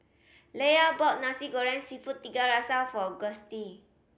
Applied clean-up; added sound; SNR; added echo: none; none; none; none.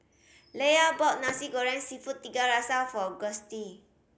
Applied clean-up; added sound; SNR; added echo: none; Fireworks; 19 dB; none.